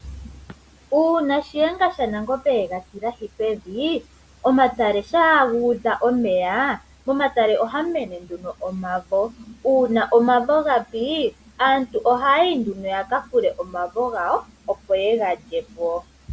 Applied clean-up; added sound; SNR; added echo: none; none; none; none.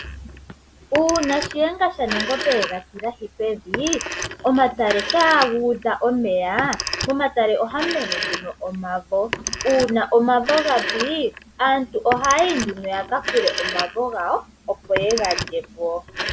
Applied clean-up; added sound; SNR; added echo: none; Telephone; 8 dB; none.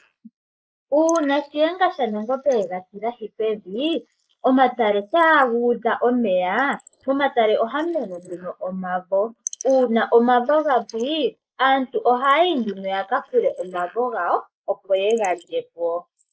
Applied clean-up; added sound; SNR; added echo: neural mask model Resemble Enhance denoiser.